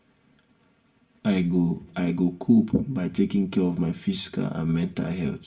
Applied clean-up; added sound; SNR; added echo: none; none; none; reverberation time 0.3 s.